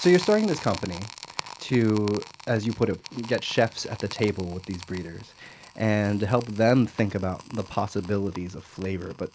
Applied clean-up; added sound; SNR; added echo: none; Crackle; 17 dB; none.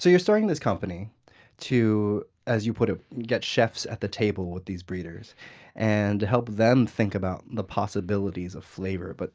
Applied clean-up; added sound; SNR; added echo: none; none; none; none.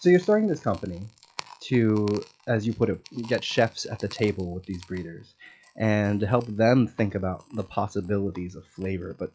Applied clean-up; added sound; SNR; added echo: classical method log-MMSE.